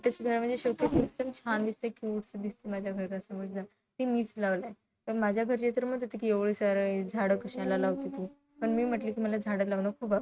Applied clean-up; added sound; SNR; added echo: neural mask model RNNoise.